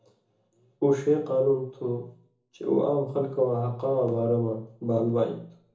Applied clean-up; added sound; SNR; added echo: none; none; none; reverberation time 0.8 s.